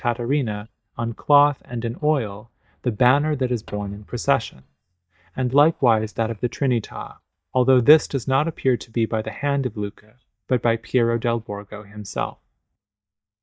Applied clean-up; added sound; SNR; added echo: neural mask model DeepFilterNet 3.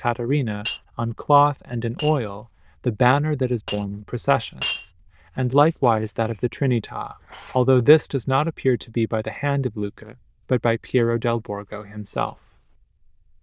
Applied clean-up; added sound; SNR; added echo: neural diffusion model UNIVERSE++.